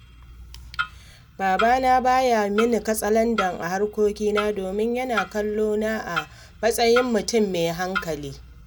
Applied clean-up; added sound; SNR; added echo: none; Clock; 12 dB; none.